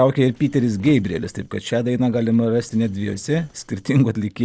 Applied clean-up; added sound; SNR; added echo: neural separator model SepFormer DNS4.